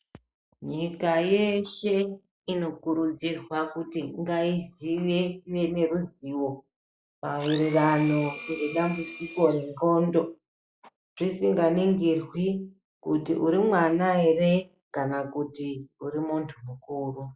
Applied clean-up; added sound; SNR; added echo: classical method log-MMSE.